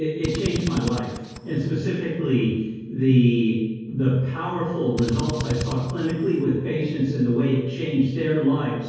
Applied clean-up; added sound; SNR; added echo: none; Drill; 10 dB; reverberation time 1.3 s.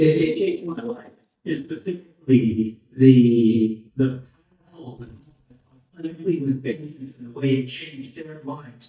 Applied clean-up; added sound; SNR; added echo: neural mask model DeepFilterNet 3.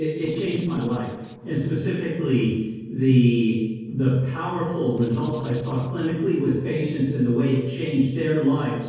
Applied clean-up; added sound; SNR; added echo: neural separator model SepFormer DNS4.